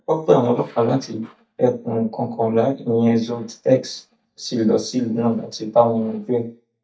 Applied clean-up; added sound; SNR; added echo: neural mask model DeepFilterNet 3.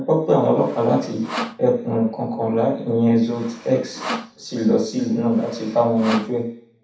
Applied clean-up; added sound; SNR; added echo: none; Sawing; 13 dB; reverberation time 0.7 s.